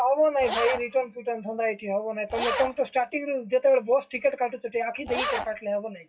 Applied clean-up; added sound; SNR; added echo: classical method WPE with log-MMSE.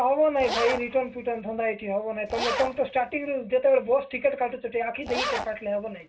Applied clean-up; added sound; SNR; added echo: none; Zipper (clothing); 7 dB; reverberation time 0.2 s.